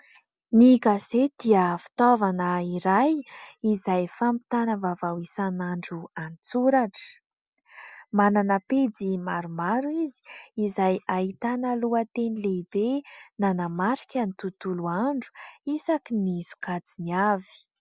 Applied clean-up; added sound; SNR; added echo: none; none; none; none.